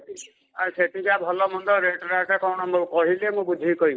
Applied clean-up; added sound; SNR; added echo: neural mask model DeepFilterNet 3.